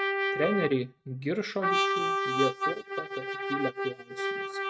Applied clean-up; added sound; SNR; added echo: neural mask model RNNoise.